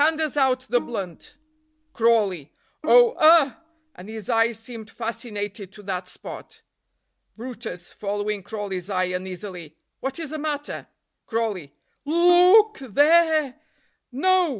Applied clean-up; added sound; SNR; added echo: none; Bowed string instrument; 19 dB; none.